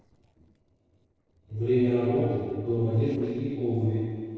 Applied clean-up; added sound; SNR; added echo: neural separator model SepFormer DNS4.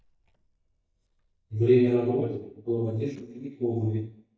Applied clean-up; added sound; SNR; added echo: neural mask model DeepFilterNet 3.